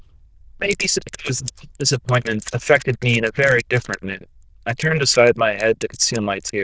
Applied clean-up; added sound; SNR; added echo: neural diffusion model UNIVERSE++.